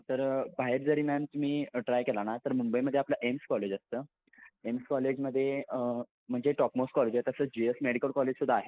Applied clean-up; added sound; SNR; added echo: neural mask model Resemble Enhance denoiser.